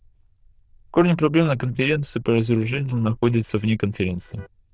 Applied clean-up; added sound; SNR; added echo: neural diffusion model UNIVERSE++.